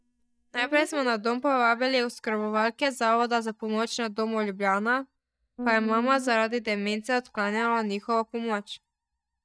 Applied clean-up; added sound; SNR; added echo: neural mask model DeepFilterNet 3.